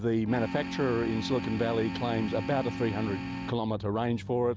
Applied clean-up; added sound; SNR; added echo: none; Organ; 6 dB; none.